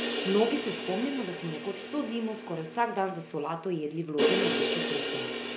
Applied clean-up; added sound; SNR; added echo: none; Crash cymbal; 1 dB; none.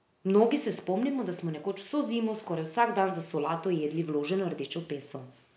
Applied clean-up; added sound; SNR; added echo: none; none; none; none.